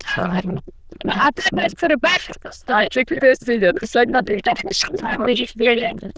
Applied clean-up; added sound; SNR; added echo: neural diffusion model UNIVERSE++.